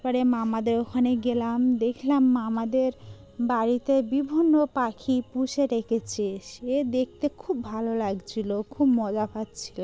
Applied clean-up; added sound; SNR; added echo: none; none; none; none.